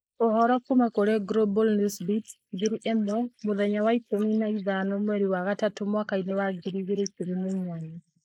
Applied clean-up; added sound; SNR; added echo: neural mask model Resemble Enhance denoiser.